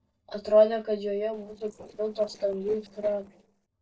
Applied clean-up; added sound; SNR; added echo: neural separator model SepFormer DNS4.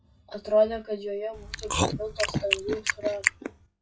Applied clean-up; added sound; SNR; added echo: classical method WPE with log-MMSE.